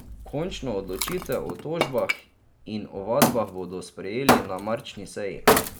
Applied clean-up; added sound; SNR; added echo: none; Wood; -3 dB; none.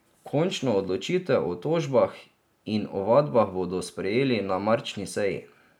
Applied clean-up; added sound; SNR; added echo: none; none; none; none.